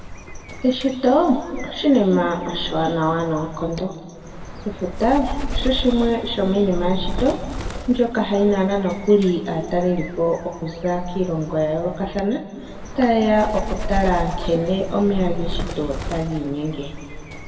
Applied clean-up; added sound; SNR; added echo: none; Bird; 8 dB; reverberation time 1.7 s.